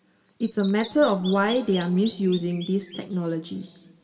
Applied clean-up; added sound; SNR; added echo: none; Bird vocalization, bird call, bird song; 18 dB; reverberation time 1.6 s.